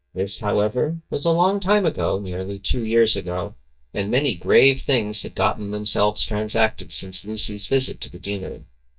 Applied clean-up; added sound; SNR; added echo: neural mask model DeepFilterNet 3.